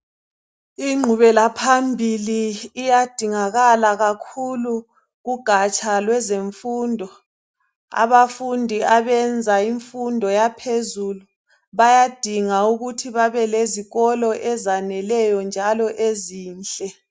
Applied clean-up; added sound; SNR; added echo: none; none; none; none.